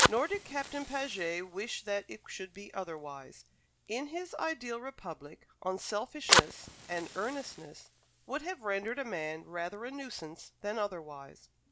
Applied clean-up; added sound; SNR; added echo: none; Fire; -1 dB; none.